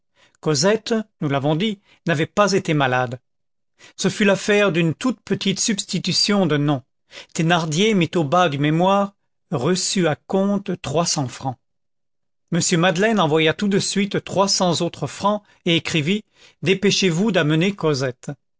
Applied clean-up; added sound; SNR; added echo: none; none; none; none.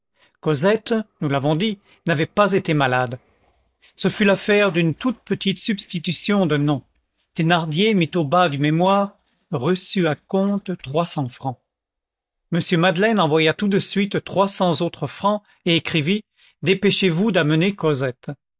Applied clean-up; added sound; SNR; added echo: neural mask model DeepFilterNet 3.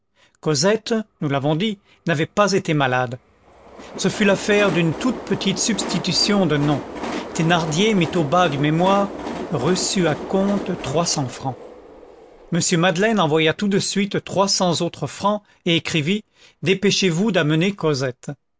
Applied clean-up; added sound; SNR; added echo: none; Train; 13 dB; none.